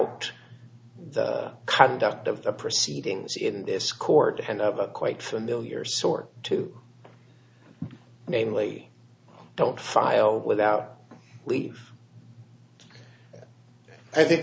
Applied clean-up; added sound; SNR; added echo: none; none; none; none.